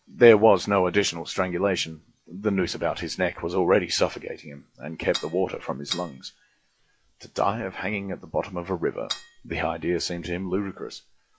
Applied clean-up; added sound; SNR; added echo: classical method log-MMSE.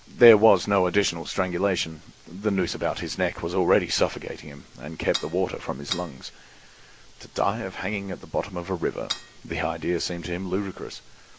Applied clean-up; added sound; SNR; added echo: none; Cutlery, silverware / Dishes, pots, and pans; 11 dB; none.